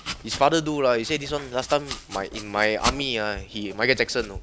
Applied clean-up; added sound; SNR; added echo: none; Domestic sounds, home sounds; 11 dB; none.